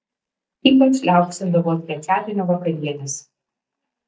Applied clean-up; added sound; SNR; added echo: neural mask model DeepFilterNet 3.